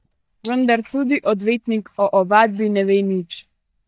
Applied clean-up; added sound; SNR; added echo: neural mask model DeepFilterNet 3.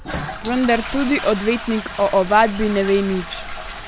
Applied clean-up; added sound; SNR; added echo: none; Toilet flush; 10 dB; none.